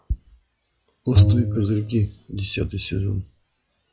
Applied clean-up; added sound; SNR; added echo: classical method log-MMSE.